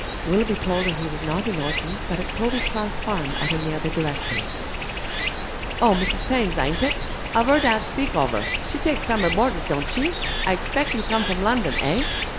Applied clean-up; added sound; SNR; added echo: none; Stream; 2 dB; none.